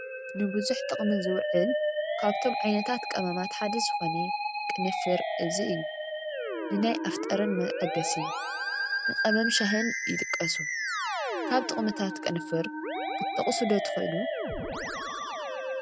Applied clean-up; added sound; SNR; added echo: none; Musical instrument; 0 dB; none.